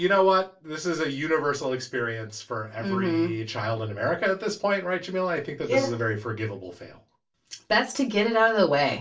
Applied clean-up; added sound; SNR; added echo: none; none; none; reverberation time 0.2 s.